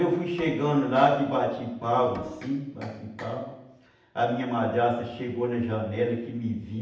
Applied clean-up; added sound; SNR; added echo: none; Bowed string instrument; 20 dB; reverberation time 0.9 s.